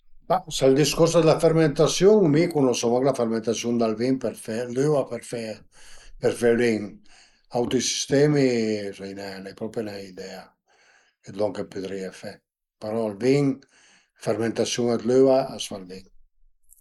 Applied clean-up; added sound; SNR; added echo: neural mask model Resemble Enhance denoiser.